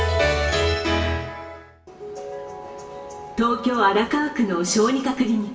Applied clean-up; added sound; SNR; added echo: none; none; none; reverberation time 0.8 s.